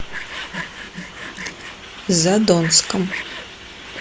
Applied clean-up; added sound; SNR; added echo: none; Truck + Sawing; 11 dB; none.